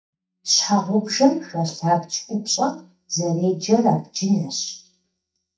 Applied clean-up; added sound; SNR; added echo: neural mask model DeepFilterNet 3.